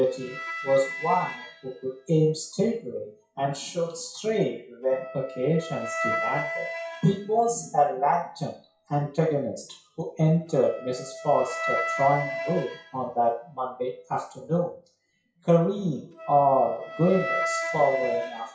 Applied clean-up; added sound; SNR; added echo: classical method WPE with log-MMSE.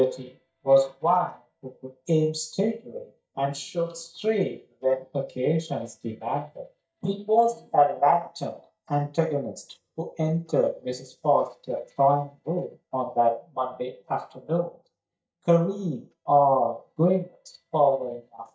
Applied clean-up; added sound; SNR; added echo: neural mask model DeepFilterNet 3.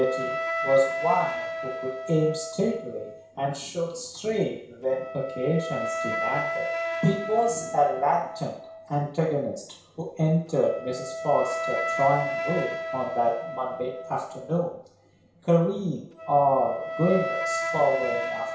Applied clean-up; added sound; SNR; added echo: none; Wind instrument, woodwind instrument; 6 dB; reverberation time 0.6 s.